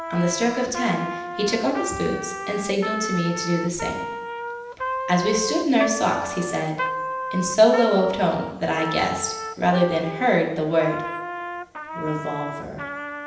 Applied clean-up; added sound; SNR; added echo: none; Trumpet; 7 dB; reverberation time 0.9 s.